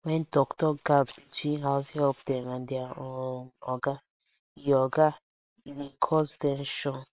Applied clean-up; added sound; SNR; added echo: neural separator model SepFormer WHAM!.